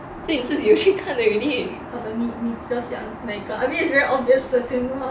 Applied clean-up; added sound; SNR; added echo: none; Aircraft; 13 dB; none.